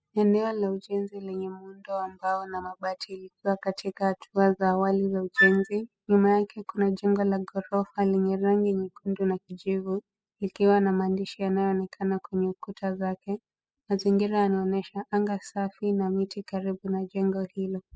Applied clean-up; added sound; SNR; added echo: classical method spectral subtraction.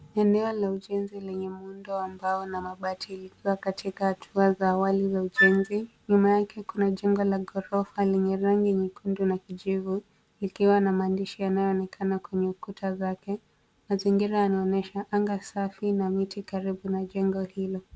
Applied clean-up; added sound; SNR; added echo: none; Wind instrument, woodwind instrument; 0 dB; none.